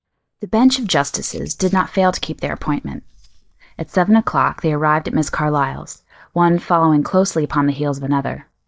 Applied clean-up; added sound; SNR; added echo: neural mask model DeepFilterNet 3.